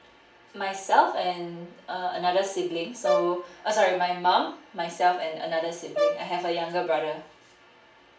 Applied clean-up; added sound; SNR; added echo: none; Brass instrument; 4 dB; reverberation time 0.4 s.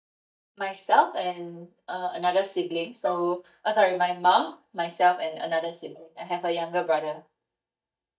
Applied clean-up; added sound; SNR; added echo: neural mask model DeepFilterNet 3.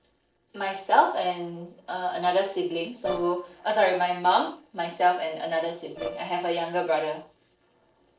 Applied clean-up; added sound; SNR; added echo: neural separator model SepFormer DNS4.